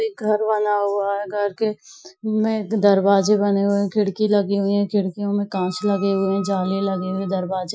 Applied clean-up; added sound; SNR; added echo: classical method Wiener filter.